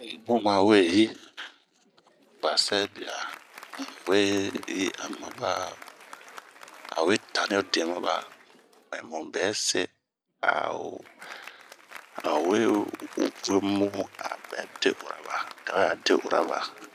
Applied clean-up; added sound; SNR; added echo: none; Applause; 19 dB; none.